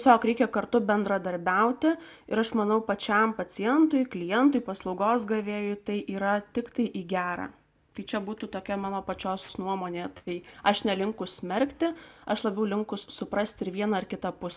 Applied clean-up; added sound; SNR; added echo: none; none; none; none.